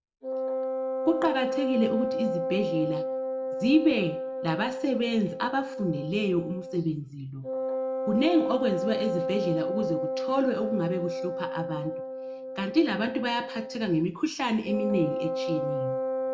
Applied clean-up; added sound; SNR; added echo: none; Wind instrument, woodwind instrument; 3 dB; reverberation time 0.4 s.